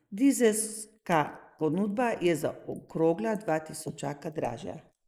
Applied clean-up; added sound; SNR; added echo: neural mask model Resemble Enhance denoiser.